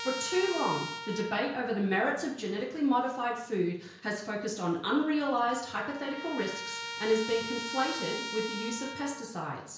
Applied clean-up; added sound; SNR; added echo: none; Trumpet; 10 dB; reverberation time 0.5 s.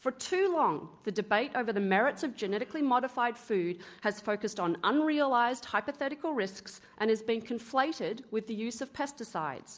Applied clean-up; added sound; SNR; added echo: none; none; none; none.